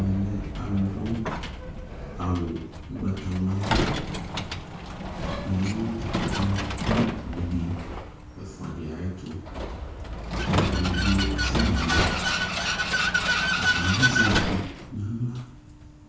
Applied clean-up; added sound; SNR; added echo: none; Vehicle; -2 dB; reverberation time 0.6 s.